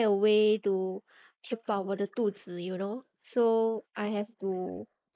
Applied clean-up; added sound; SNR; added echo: neural mask model Resemble Enhance denoiser.